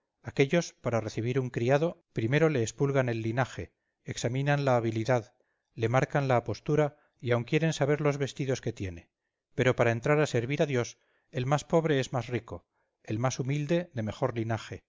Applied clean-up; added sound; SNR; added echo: none; none; none; none.